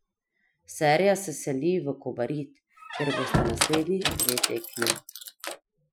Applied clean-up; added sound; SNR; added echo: classical method Wiener filter.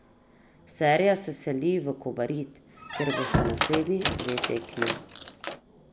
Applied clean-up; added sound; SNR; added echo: none; Squeak; 0 dB; none.